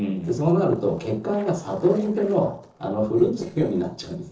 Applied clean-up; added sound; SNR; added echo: neural separator model SepFormer DNS4.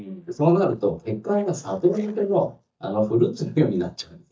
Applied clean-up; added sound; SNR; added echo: neural mask model DeepFilterNet 3.